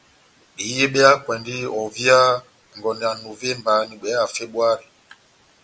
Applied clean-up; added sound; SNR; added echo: none; none; none; none.